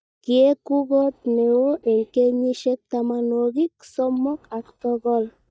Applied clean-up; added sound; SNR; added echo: neural mask model DeepFilterNet 3.